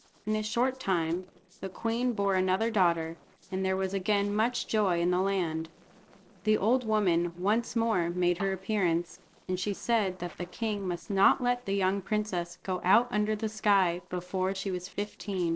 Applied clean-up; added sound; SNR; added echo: neural separator model SepFormer DNS4.